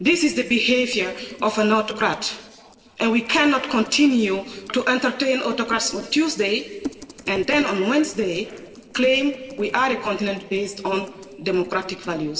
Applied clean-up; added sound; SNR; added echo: neural separator model SepFormer DNS4.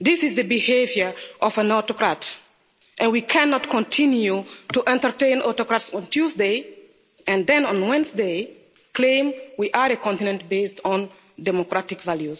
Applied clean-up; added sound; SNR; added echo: none; none; none; none.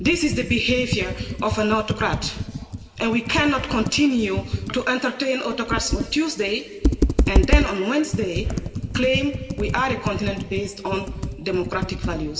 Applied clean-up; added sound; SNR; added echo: none; Computer keyboard; 2 dB; reverberation time 1.7 s.